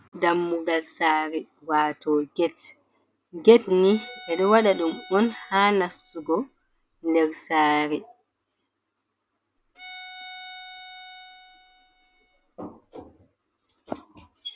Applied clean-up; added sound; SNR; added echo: none; Bowed string instrument; 19 dB; none.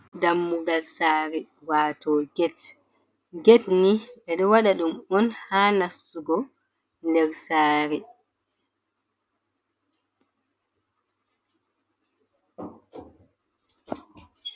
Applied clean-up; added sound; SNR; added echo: none; none; none; none.